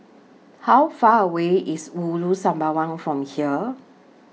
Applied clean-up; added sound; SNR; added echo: none; none; none; none.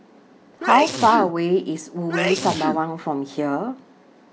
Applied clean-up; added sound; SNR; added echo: none; Sneeze; 6 dB; none.